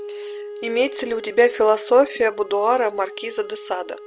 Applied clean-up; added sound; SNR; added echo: none; Wind instrument, woodwind instrument; 14 dB; none.